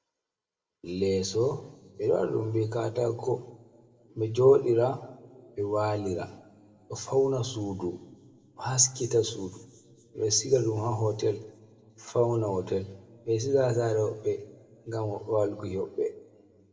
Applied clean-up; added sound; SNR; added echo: none; none; none; reverberation time 1.1 s.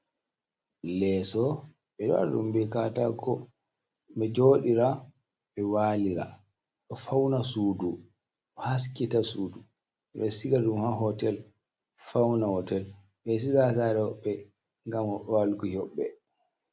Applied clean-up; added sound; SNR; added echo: none; none; none; none.